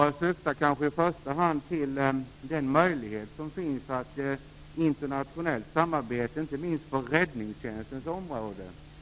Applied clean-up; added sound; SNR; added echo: none; none; none; none.